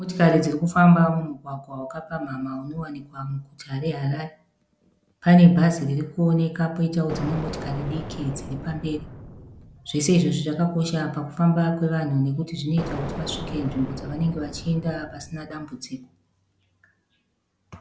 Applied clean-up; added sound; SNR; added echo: none; Explosion; 11 dB; none.